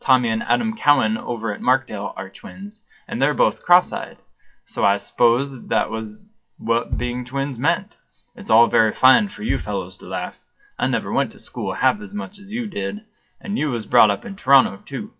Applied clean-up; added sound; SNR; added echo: classical method WPE with log-MMSE.